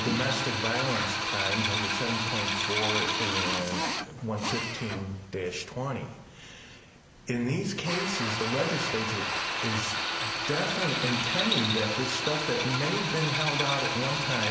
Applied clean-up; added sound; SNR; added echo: none; Drill; 0 dB; none.